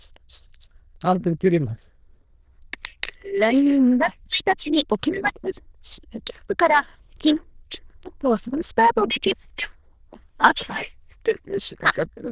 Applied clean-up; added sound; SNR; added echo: neural diffusion model UNIVERSE++.